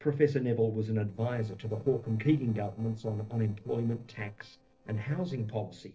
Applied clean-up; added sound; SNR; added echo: neural separator model SepFormer DNS4.